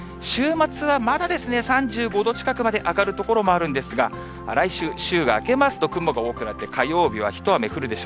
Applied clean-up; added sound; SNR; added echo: none; none; none; none.